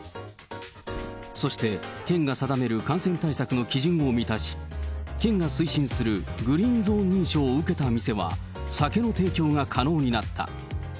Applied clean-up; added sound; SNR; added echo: none; none; none; none.